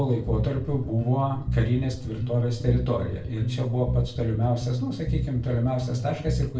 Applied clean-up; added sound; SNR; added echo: none; Bass guitar; 4 dB; reverberation time 0.4 s.